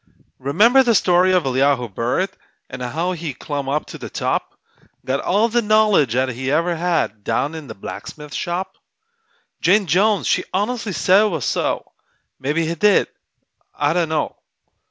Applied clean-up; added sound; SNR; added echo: none; none; none; none.